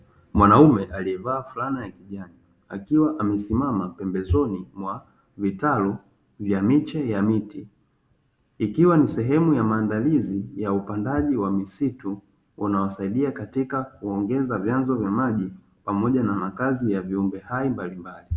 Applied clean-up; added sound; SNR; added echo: none; none; none; none.